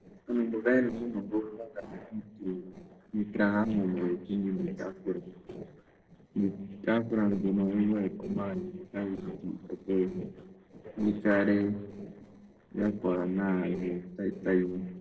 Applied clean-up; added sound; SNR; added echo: neural separator model SepFormer DNS4.